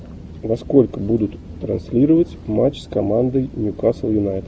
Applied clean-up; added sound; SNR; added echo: none; none; none; none.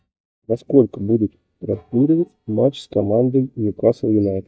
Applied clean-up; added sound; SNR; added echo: neural mask model DeepFilterNet 3.